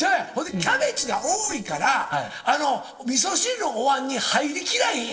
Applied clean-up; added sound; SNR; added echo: neural separator model SepFormer DNS4.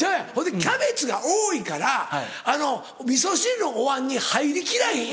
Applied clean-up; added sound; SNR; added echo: none; none; none; none.